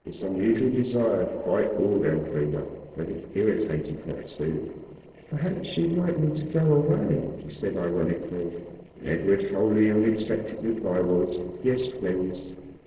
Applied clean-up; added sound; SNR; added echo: neural separator model SepFormer DNS4.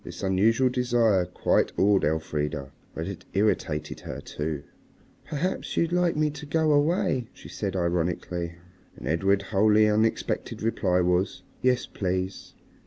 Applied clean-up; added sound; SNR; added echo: none; none; none; none.